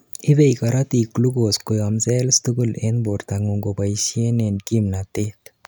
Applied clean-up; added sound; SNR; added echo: none; none; none; none.